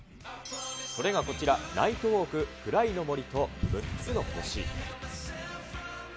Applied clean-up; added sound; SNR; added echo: none; Wind; 3 dB; none.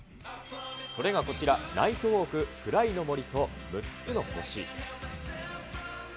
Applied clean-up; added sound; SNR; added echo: none; none; none; none.